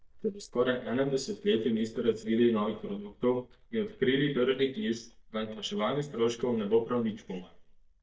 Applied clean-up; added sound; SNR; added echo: neural mask model DeepFilterNet 3.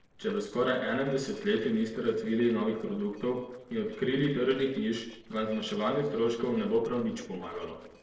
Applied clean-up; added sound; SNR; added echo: neural separator model SepFormer DNS4.